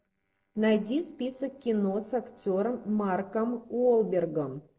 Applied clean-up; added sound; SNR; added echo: neural separator model SepFormer DNS4.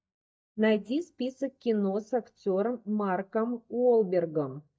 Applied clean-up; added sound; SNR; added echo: neural mask model DeepFilterNet 3.